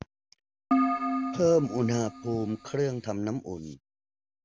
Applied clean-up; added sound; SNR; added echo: none; Keyboard (musical); 1 dB; none.